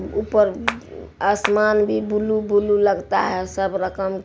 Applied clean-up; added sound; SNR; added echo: none; Clapping; 6 dB; none.